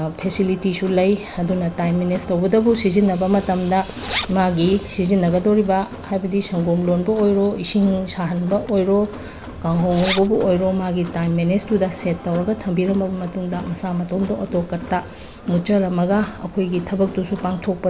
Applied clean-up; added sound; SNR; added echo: none; Zipper (clothing) + Crowd; 14 dB; none.